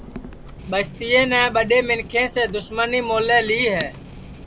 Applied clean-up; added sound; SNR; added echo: none; Strum + Clock; 16 dB; none.